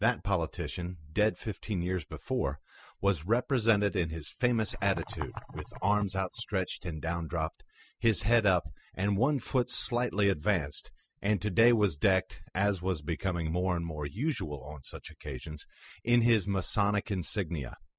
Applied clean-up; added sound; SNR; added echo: classical method spectral subtraction.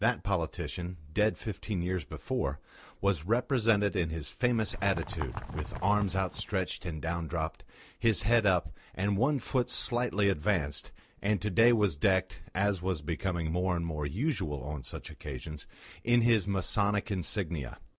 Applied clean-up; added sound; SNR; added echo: none; Bird; 10 dB; none.